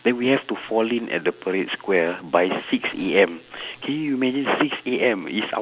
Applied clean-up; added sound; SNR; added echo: none; none; none; none.